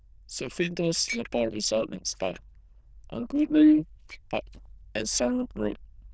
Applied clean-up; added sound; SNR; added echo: neural diffusion model UNIVERSE++.